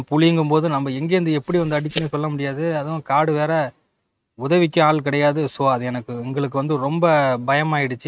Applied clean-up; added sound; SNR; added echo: neural mask model RNNoise.